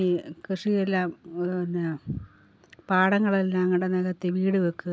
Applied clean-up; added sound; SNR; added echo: none; none; none; none.